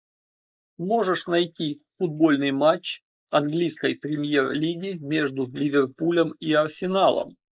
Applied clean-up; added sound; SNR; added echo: neural mask model Resemble Enhance denoiser.